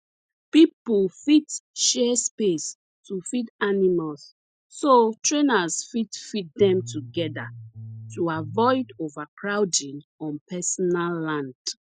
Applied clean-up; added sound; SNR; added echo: classical method Wiener filter.